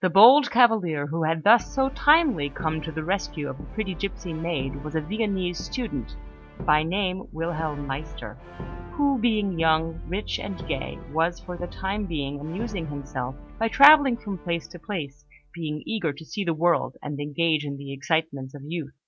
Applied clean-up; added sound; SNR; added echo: none; Brass instrument; 14 dB; none.